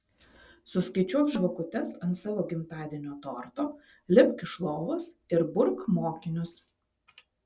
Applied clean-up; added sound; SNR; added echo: none; Tabla; 19 dB; none.